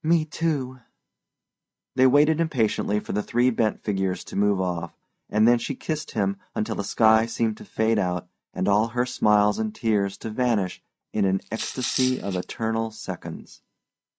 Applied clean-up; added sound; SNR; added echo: neural mask model RNNoise.